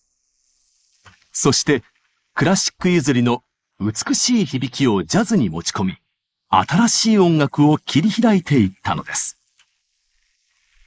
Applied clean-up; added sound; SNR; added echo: neural mask model Resemble Enhance denoiser.